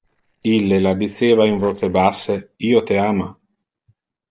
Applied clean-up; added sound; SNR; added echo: neural separator model SepFormer DNS4.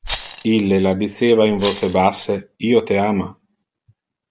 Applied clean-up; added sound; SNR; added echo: none; Rattle; 14 dB; none.